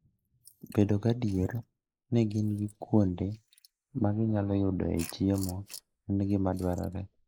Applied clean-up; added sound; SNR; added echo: neural mask model Resemble Enhance denoiser.